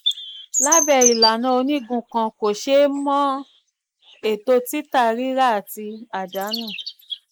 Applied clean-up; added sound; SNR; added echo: neural mask model Resemble Enhance denoiser.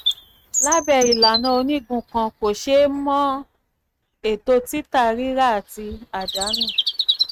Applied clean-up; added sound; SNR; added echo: neural mask model RNNoise.